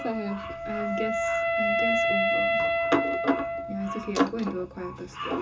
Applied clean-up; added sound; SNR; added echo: none; Wind instrument, woodwind instrument; -3 dB; reverberation time 0.2 s.